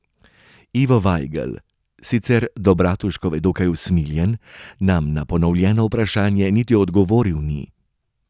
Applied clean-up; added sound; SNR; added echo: none; none; none; none.